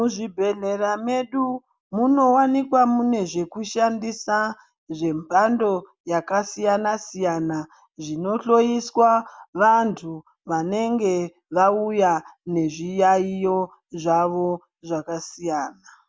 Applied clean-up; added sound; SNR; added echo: none; none; none; none.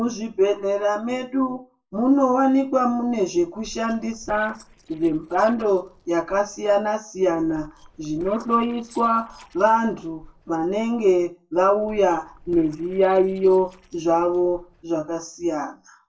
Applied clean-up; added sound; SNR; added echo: neural separator model SepFormer DNS4.